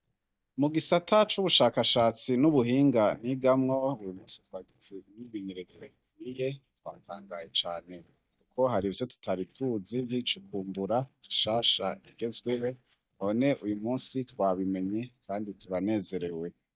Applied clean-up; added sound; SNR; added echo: neural mask model DeepFilterNet 3.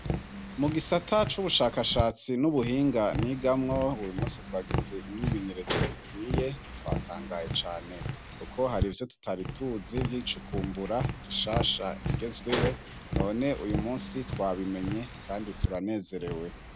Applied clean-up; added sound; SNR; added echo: none; Tap; 4 dB; none.